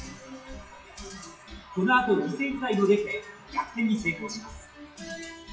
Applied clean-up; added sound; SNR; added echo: classical method WPE with log-MMSE.